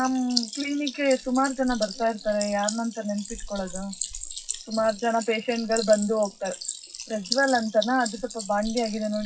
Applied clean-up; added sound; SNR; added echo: classical method WPE with log-MMSE.